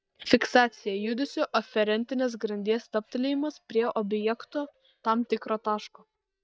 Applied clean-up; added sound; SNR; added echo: neural mask model DeepFilterNet 3.